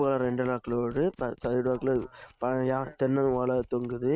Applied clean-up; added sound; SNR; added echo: neural mask model RNNoise.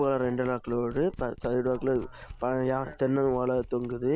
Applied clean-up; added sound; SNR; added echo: none; Domestic sounds, home sounds; 17 dB; none.